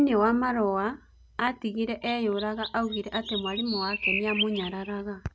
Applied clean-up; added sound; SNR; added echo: none; Chirp, tweet; 6 dB; none.